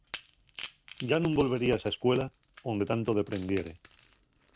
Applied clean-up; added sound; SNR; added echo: none; Crack / Crackle; 14 dB; none.